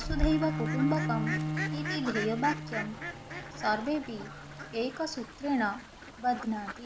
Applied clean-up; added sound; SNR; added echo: none; Bowed string instrument + Fowl; 2 dB; none.